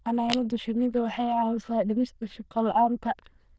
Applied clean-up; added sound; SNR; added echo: neural diffusion model UNIVERSE++.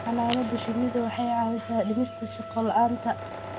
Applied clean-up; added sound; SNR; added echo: none; Trumpet + Tools; 11 dB; none.